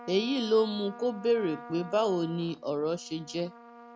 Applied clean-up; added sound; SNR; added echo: none; Trumpet; 17 dB; none.